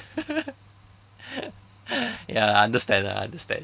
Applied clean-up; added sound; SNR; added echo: none; none; none; none.